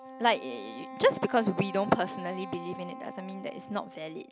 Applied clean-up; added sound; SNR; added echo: none; Wind instrument, woodwind instrument; 13 dB; none.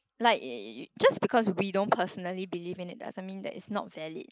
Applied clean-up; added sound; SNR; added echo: neural mask model Resemble Enhance denoiser.